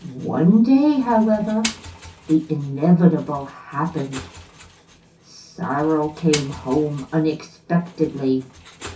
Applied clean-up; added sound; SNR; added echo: none; Engine; 17 dB; reverberation time 0.3 s.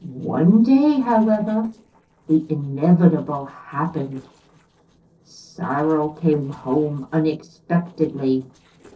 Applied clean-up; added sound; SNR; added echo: neural separator model SepFormer DNS4.